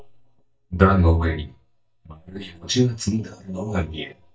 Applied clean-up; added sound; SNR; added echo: neural mask model DeepFilterNet 3.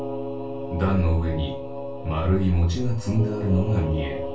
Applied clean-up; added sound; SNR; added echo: none; Piano; 11 dB; reverberation time 0.3 s.